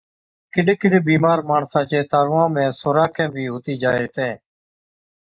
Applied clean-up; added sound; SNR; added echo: neural mask model Resemble Enhance denoiser.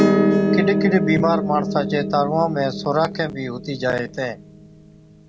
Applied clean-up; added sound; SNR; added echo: none; Bass guitar + Acoustic guitar / Strum; -1 dB; none.